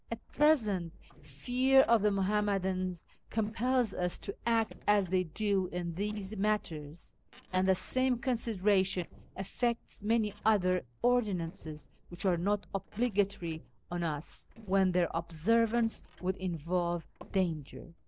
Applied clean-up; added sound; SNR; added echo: neural separator model SepFormer DNS4.